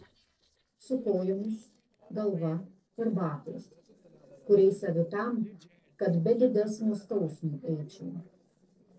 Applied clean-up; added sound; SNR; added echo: neural separator model SepFormer DNS4.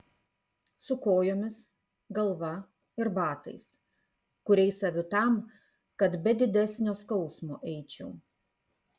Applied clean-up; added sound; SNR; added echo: none; none; none; none.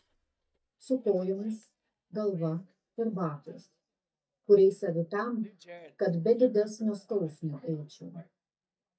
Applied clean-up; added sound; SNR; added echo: neural mask model DeepFilterNet 3.